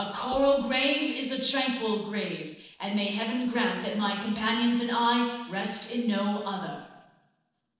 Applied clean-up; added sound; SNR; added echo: neural separator model SepFormer DNS4.